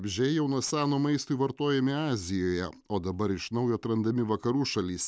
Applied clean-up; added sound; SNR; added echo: none; none; none; none.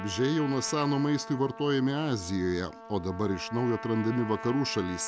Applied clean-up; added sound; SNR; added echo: none; Trumpet; 13 dB; none.